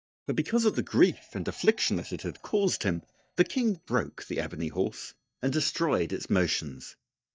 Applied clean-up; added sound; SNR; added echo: neural mask model DeepFilterNet 3.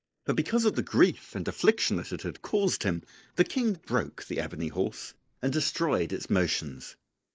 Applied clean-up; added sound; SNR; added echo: neural mask model Resemble Enhance denoiser.